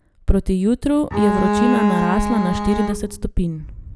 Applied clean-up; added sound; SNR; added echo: none; Bowed string instrument; 1 dB; none.